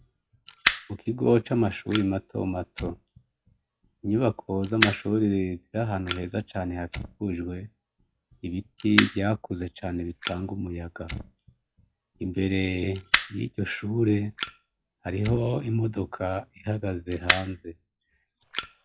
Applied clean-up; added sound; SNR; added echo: classical method log-MMSE.